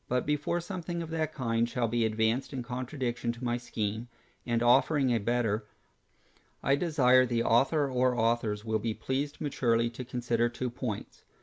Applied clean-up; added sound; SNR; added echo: none; none; none; none.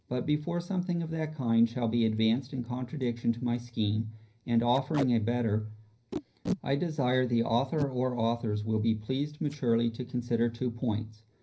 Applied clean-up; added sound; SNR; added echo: none; Packing tape, duct tape; 16 dB; reverberation time 0.5 s.